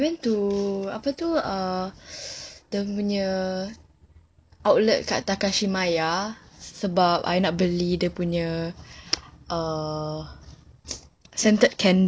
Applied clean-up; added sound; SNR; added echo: none; none; none; none.